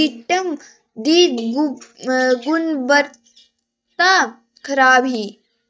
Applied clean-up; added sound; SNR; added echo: neural mask model DeepFilterNet 3.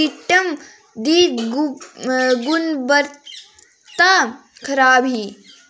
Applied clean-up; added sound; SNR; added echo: none; none; none; none.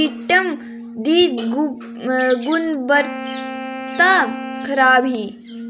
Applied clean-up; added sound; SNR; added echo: none; Brass instrument + Wind instrument, woodwind instrument; 11 dB; none.